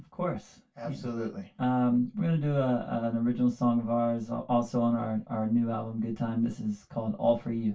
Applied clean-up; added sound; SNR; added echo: none; none; none; reverberation time 0.2 s.